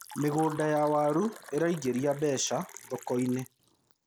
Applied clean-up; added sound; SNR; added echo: none; Fill (with liquid); 18 dB; none.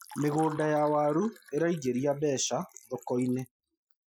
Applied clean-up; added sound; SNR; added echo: classical method Wiener filter.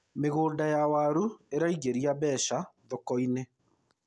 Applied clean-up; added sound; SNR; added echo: none; none; none; none.